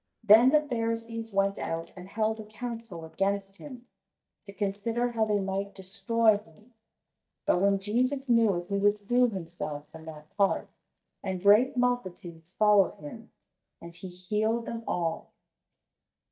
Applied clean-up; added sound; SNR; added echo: neural mask model DeepFilterNet 3.